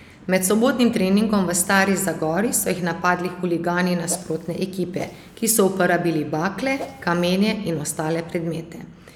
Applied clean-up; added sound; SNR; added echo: none; Whoosh, swoosh, swish; 15 dB; none.